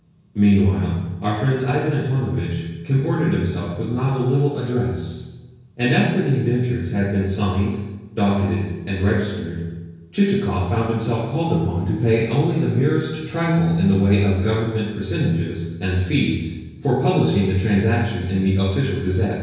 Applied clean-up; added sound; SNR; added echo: none; none; none; reverberation time 1.0 s.